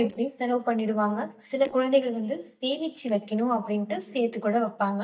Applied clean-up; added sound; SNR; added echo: neural mask model DeepFilterNet 3.